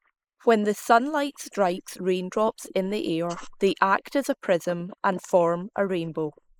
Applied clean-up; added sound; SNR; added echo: neural mask model Resemble Enhance denoiser.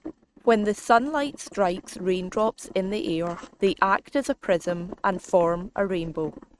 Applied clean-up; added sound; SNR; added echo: neural mask model RNNoise.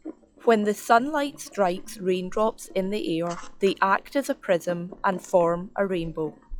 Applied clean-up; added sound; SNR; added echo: classical method log-MMSE.